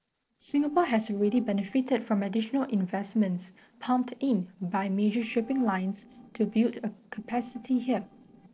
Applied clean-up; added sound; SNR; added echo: neural separator model SepFormer DNS4.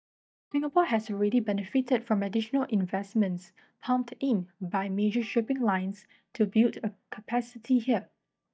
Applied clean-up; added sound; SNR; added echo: neural mask model DeepFilterNet 3.